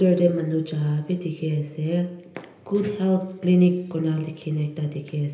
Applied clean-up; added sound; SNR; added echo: none; none; none; reverberation time 1.4 s.